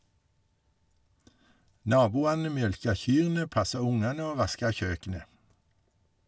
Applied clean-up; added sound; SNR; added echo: none; none; none; none.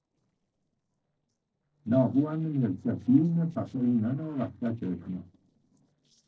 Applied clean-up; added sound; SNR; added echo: neural separator model SepFormer DNS4.